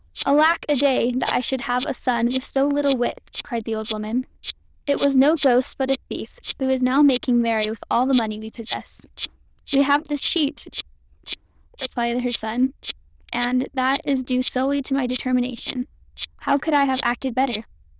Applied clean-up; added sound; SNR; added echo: neural diffusion model UNIVERSE++.